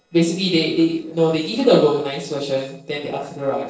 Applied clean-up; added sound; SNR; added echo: neural separator model SepFormer DNS4.